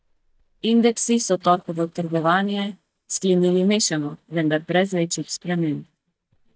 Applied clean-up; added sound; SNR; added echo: neural mask model DeepFilterNet 3.